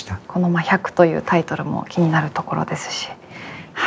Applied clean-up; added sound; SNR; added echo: none; none; none; none.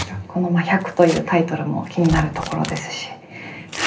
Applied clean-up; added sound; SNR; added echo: none; Tearing; 12 dB; reverberation time 0.3 s.